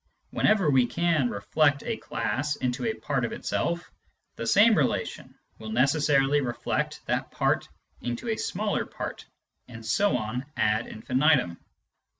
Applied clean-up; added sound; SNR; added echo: none; none; none; none.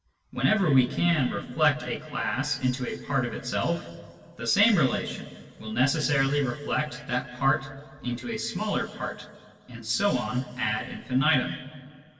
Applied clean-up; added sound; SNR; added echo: none; none; none; reverberation time 2.3 s.